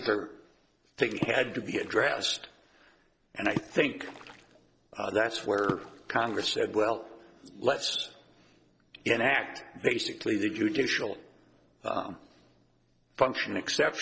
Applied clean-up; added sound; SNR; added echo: neural separator model SepFormer DNS4.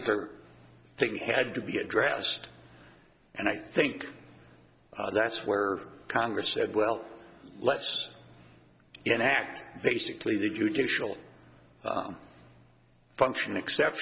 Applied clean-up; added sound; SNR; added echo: none; none; none; none.